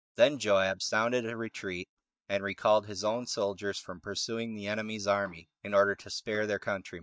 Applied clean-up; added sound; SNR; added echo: neural mask model DeepFilterNet 3.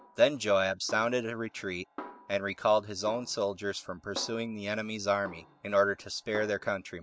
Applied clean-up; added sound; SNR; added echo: none; Snare drum; 19 dB; none.